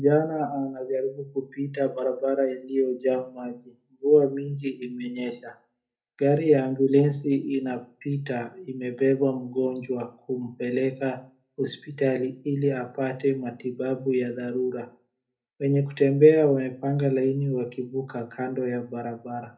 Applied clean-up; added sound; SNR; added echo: none; none; none; reverberation time 0.3 s.